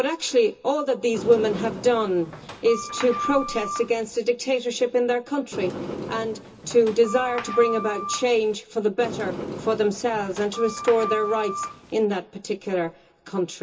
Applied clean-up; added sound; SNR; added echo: none; Sliding door; 9 dB; reverberation time 0.2 s.